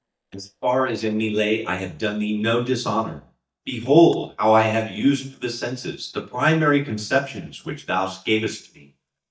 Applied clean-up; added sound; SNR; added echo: neural mask model DeepFilterNet 3.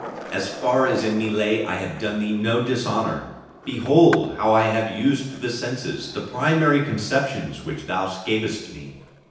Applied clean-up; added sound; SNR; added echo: none; Skateboard; 17 dB; reverberation time 0.9 s.